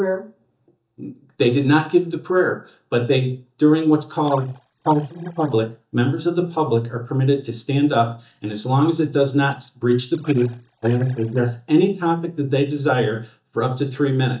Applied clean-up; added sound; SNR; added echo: neural mask model DeepFilterNet 3.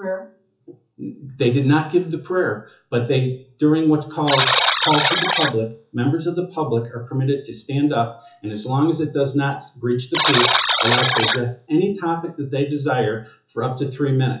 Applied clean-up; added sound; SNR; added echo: classical method WPE with log-MMSE.